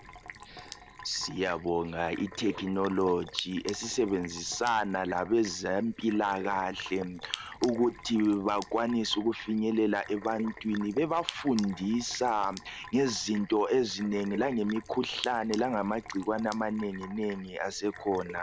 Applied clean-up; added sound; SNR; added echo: none; Sink (filling or washing); 15 dB; none.